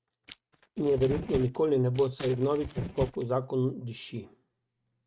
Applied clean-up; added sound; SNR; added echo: neural mask model RNNoise.